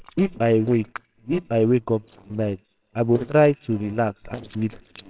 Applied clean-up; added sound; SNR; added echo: neural separator model SepFormer WHAMR!.